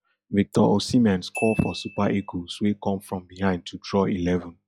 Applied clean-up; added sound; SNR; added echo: classical method log-MMSE.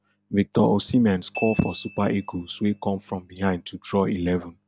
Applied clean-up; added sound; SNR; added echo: none; Glockenspiel; 19 dB; none.